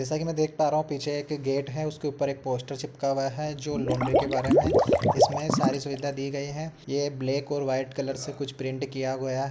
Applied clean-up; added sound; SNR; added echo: none; Water / Liquid; -4 dB; none.